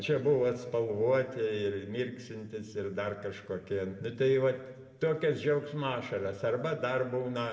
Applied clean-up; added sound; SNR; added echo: none; none; none; reverberation time 1.4 s.